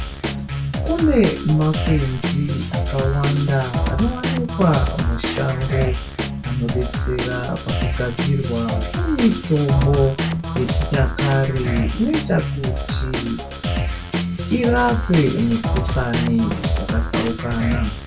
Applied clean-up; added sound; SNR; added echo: none; Drum kit; 1 dB; reverberation time 0.1 s.